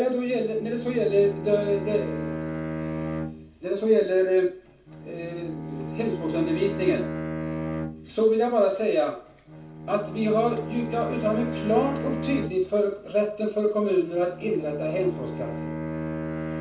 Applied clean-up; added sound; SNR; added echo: none; Bowed string instrument; 8 dB; reverberation time 0.3 s.